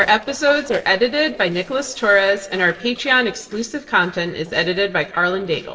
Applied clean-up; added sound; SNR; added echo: neural separator model SepFormer DNS4.